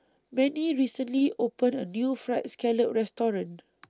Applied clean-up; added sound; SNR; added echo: none; none; none; none.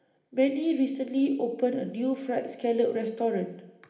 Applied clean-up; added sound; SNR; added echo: none; none; none; reverberation time 1.0 s.